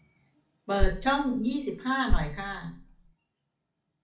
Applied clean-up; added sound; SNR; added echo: none; Thump, thud; -3 dB; reverberation time 0.4 s.